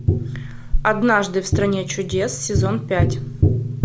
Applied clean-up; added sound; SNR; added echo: none; Tap; -2 dB; none.